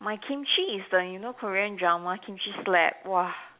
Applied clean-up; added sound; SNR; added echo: none; none; none; none.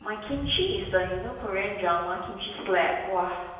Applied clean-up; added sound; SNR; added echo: none; Thunder; 14 dB; reverberation time 1.0 s.